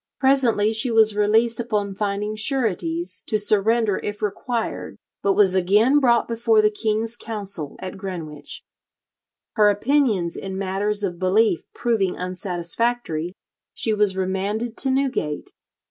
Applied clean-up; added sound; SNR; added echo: none; none; none; none.